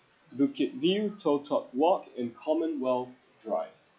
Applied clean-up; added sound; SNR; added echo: classical method log-MMSE.